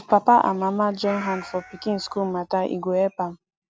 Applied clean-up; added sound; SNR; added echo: none; Meow; 17 dB; none.